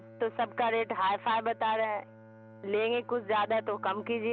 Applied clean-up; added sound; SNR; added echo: none; Bowed string instrument; 19 dB; none.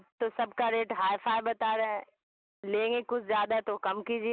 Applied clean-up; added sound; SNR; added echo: none; none; none; none.